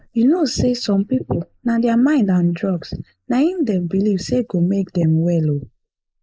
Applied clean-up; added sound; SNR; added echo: neural mask model Resemble Enhance denoiser.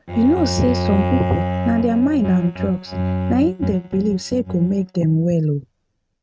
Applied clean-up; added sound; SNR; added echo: neural mask model RNNoise.